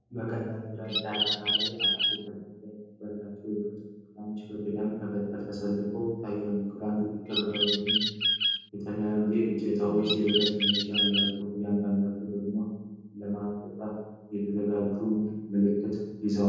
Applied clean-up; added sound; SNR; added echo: none; Bird; -2 dB; reverberation time 1.3 s.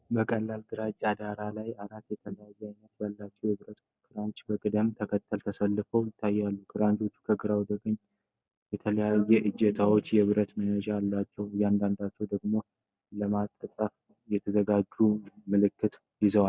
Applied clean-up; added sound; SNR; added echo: none; none; none; none.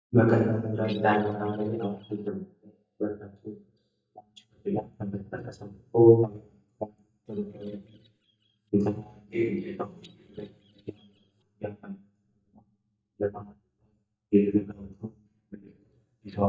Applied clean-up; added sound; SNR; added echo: neural mask model DeepFilterNet 3.